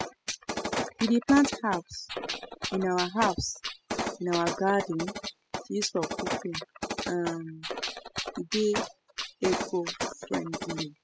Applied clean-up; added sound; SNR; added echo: classical method spectral subtraction.